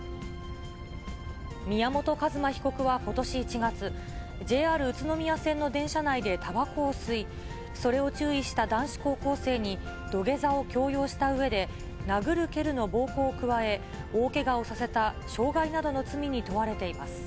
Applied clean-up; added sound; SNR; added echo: none; Animal; 10 dB; none.